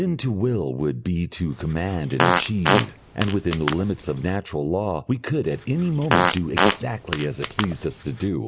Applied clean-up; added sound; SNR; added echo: none; Fart; 0 dB; none.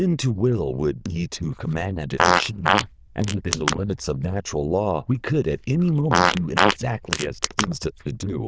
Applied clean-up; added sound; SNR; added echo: neural diffusion model UNIVERSE++.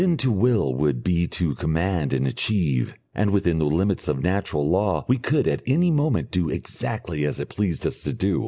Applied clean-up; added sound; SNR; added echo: none; none; none; none.